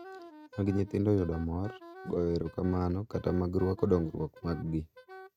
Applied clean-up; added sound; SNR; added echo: neural mask model RNNoise.